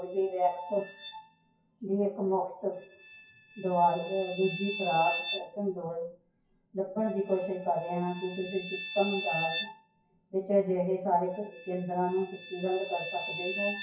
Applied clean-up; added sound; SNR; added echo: classical method WPE with log-MMSE.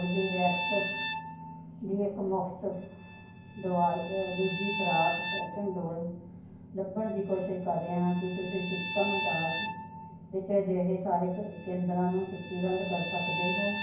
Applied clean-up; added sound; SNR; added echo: none; Bowed string instrument; 5 dB; reverberation time 0.9 s.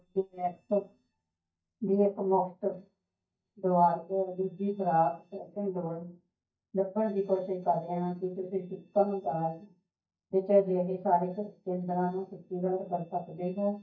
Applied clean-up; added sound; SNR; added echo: neural mask model DeepFilterNet 3.